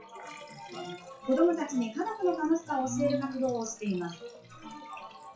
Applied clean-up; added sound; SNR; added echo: classical method WPE with log-MMSE.